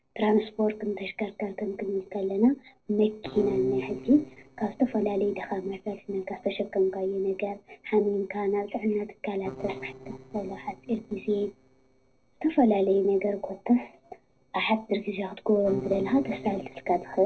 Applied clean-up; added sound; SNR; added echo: neural separator model SepFormer DNS4.